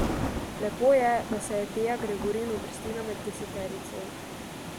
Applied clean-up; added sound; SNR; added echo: none; Water + Thunder; 5 dB; none.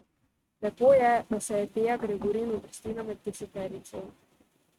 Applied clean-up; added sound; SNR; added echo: neural mask model RNNoise.